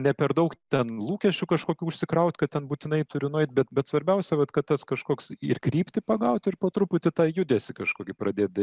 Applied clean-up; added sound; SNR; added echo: none; none; none; none.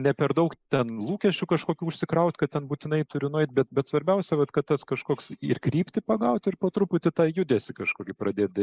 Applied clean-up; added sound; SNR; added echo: neural mask model Resemble Enhance denoiser.